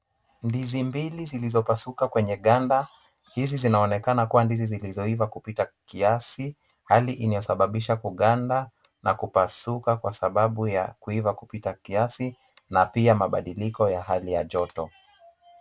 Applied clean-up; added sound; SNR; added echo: none; none; none; none.